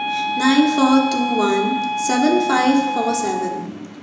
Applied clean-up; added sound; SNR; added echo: none; Wind instrument, woodwind instrument; 4 dB; reverberation time 1.0 s.